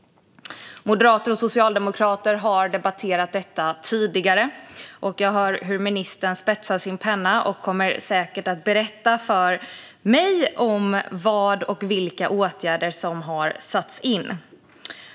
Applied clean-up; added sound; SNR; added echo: none; none; none; none.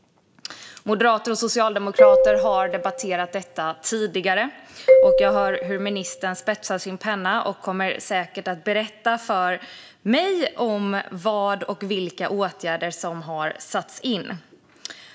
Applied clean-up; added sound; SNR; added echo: none; Marimba, xylophone; -4 dB; none.